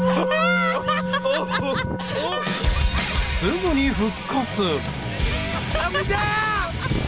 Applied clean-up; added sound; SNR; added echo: none; Musical instrument; 7 dB; none.